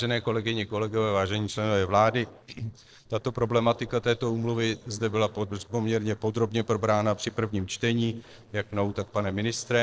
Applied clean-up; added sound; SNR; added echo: neural separator model SepFormer DNS4.